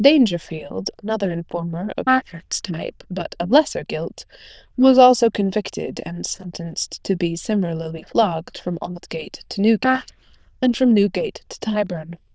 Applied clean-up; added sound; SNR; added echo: neural diffusion model UNIVERSE++.